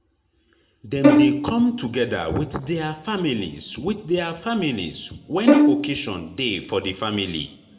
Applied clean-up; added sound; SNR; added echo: none; Bowed string instrument; -3 dB; reverberation time 0.9 s.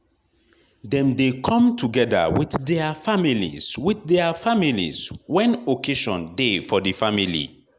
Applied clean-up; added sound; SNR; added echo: none; none; none; none.